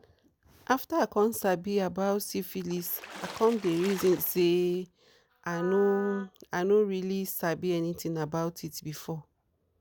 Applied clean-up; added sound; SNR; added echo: none; Wind instrument, woodwind instrument + Water / Splash, splatter; 15 dB; none.